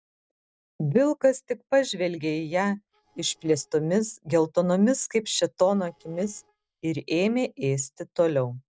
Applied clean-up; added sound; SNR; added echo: neural separator model SepFormer DNS4.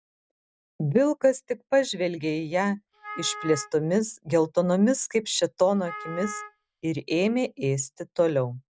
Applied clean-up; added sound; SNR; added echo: none; Wind instrument, woodwind instrument; 14 dB; none.